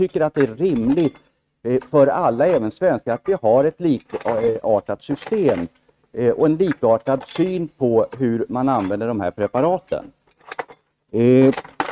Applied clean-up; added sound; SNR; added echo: neural mask model RNNoise.